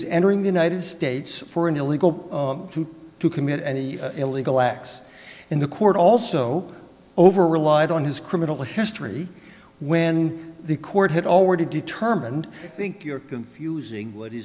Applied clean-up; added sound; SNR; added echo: none; none; none; none.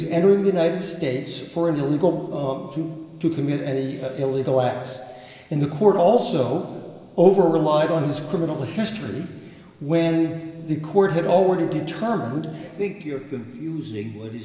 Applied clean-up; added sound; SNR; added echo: none; none; none; reverberation time 2.1 s.